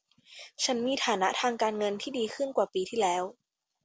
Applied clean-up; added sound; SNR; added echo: none; none; none; none.